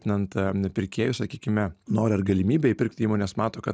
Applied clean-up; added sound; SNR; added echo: none; none; none; none.